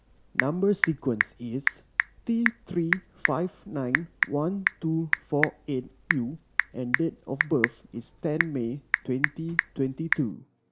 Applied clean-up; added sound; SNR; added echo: none; Telephone / Typing; 1 dB; none.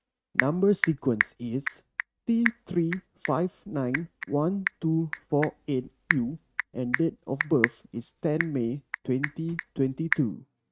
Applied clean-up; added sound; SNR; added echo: neural mask model RNNoise.